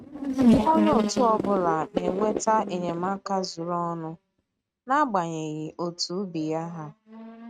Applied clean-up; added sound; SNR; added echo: neural mask model RNNoise.